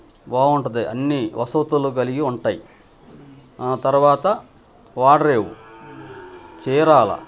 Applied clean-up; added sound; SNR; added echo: none; none; none; none.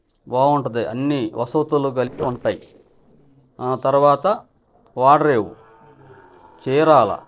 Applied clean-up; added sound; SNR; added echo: neural separator model SepFormer DNS4.